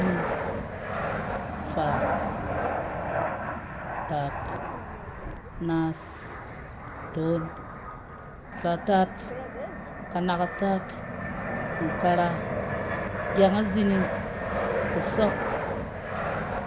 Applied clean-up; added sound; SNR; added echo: none; Fixed-wing aircraft, airplane; 1 dB; reverberation time 0.9 s.